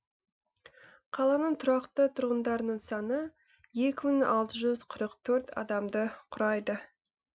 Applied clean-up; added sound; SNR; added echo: none; none; none; none.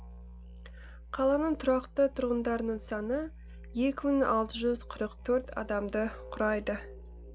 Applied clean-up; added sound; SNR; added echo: none; Musical instrument; 15 dB; none.